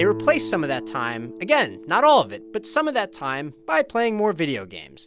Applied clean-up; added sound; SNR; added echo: none; Guitar; 14 dB; none.